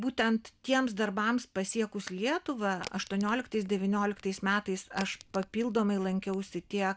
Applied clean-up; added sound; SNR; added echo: none; Crack; 20 dB; none.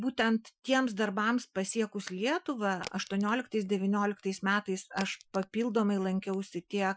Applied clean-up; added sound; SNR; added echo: classical method Wiener filter.